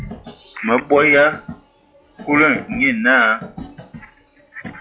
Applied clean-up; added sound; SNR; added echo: classical method log-MMSE.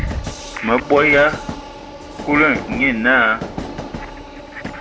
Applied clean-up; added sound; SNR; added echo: none; Train; 10 dB; none.